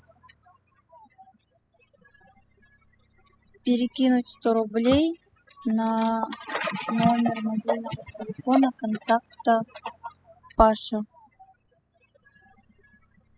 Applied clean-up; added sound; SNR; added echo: classical method spectral subtraction.